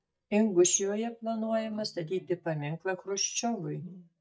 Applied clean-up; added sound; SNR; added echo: neural mask model DeepFilterNet 3.